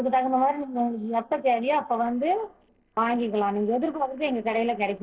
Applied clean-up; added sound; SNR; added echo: neural separator model SepFormer DNS4.